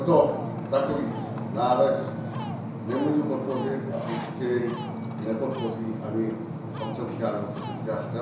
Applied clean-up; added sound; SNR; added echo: none; Ocean; 5 dB; reverberation time 0.7 s.